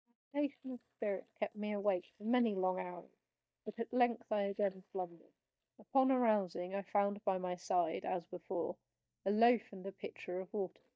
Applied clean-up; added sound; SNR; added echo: neural mask model DeepFilterNet 3.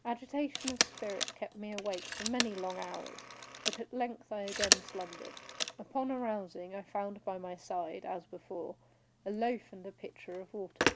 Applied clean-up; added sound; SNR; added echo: none; Telephone; 0 dB; none.